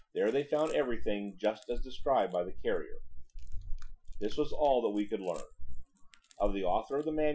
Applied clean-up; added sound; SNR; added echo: classical method Wiener filter.